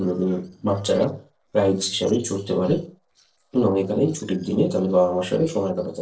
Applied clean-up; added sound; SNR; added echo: neural separator model SepFormer DNS4.